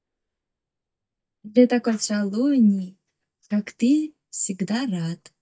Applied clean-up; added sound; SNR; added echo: neural mask model DeepFilterNet 3.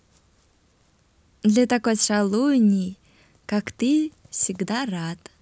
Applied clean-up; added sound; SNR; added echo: none; none; none; none.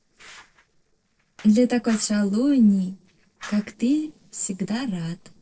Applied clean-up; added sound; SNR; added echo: neural separator model SepFormer DNS4.